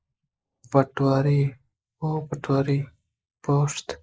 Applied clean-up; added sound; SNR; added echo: neural mask model Resemble Enhance denoiser.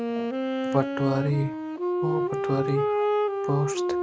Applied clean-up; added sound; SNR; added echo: none; Wind instrument, woodwind instrument; -2 dB; none.